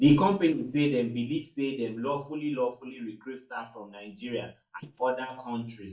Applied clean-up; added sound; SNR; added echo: neural mask model DeepFilterNet 3.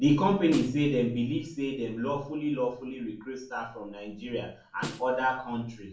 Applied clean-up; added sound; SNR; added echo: none; Snare drum; 14 dB; reverberation time 0.4 s.